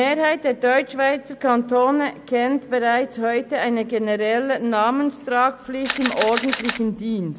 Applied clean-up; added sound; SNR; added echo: none; Camera; 8 dB; none.